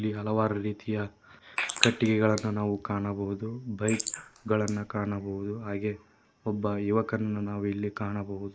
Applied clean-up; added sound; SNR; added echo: neural mask model Resemble Enhance denoiser.